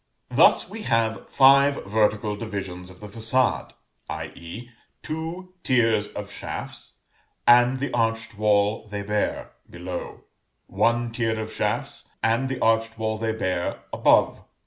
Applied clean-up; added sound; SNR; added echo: none; none; none; none.